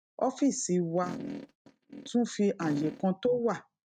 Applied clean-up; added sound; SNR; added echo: neural mask model RNNoise.